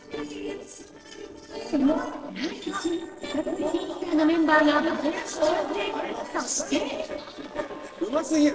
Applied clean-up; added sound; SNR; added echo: neural separator model SepFormer DNS4.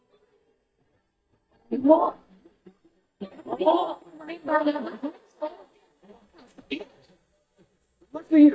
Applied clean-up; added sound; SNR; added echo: neural mask model DeepFilterNet 3.